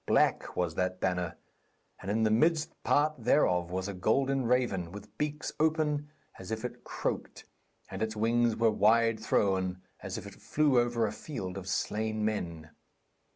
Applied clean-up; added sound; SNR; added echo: none; none; none; none.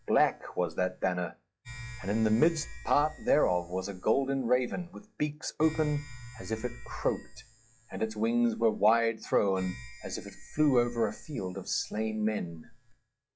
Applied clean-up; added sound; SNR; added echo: classical method log-MMSE.